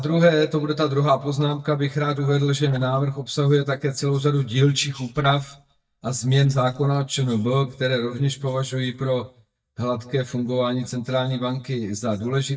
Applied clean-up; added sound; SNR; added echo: neural mask model DeepFilterNet 3.